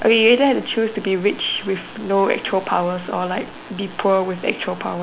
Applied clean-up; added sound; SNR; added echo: none; none; none; none.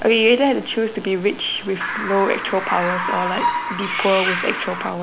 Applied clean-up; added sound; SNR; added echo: none; Bird; 4 dB; none.